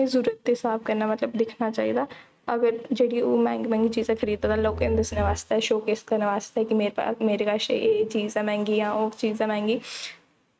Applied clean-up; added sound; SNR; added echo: neural mask model RNNoise.